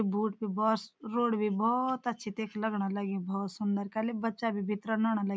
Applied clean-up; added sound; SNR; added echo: none; none; none; none.